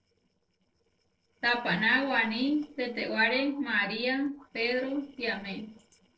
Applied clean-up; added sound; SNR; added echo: neural separator model SepFormer DNS4.